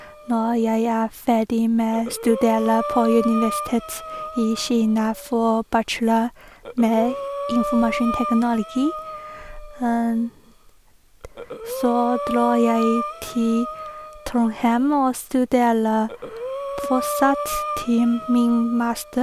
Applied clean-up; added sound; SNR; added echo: none; Breathing; 9 dB; none.